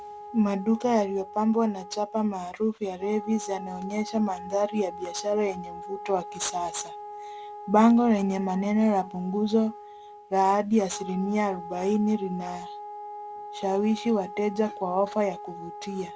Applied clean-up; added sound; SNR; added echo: none; Wind instrument, woodwind instrument; 14 dB; none.